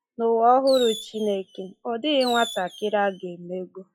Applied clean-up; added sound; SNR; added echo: classical method log-MMSE.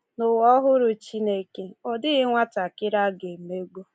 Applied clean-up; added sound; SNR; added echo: none; none; none; none.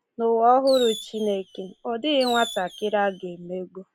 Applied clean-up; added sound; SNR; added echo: none; Fireworks; 14 dB; none.